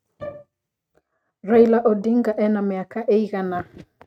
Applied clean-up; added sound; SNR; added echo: neural mask model RNNoise.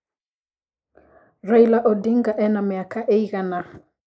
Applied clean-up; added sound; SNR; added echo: neural mask model Resemble Enhance denoiser.